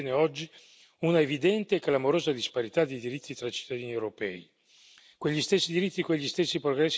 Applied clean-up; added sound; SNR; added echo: none; none; none; none.